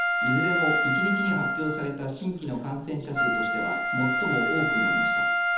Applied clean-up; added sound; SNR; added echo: none; Wind instrument, woodwind instrument; -4 dB; reverberation time 1.3 s.